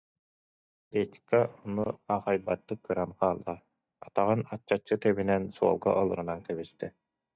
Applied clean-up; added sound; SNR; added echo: neural mask model DeepFilterNet 3.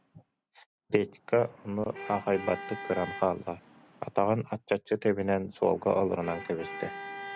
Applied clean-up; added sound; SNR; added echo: none; Traffic noise, roadway noise / Vehicle horn, car horn, honking; 14 dB; none.